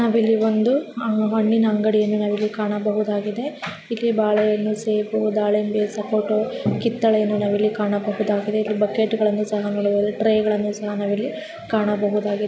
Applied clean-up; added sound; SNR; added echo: none; none; none; none.